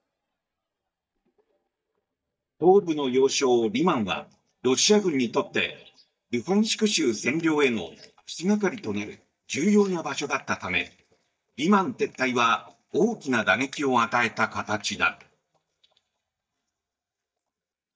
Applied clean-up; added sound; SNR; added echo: neural mask model DeepFilterNet 3.